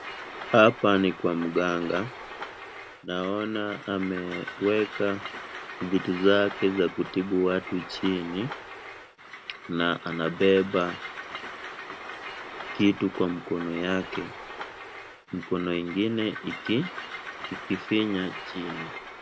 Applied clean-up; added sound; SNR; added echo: none; Train; 11 dB; none.